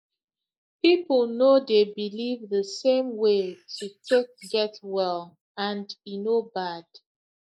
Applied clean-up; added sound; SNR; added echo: neural mask model Resemble Enhance denoiser.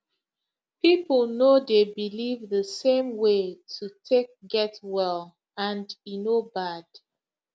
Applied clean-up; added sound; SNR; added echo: none; none; none; none.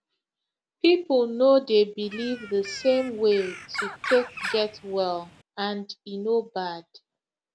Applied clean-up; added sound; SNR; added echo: none; Bird; 11 dB; none.